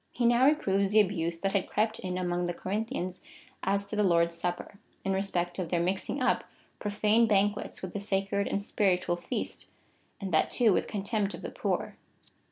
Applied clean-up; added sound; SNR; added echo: none; none; none; none.